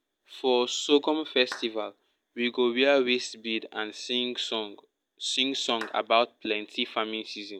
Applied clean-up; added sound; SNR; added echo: none; Clapping; 19 dB; none.